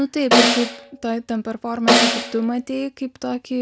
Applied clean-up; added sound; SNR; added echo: none; Snare drum; -4 dB; none.